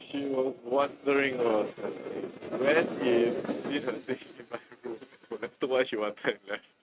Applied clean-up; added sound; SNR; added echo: neural mask model RNNoise.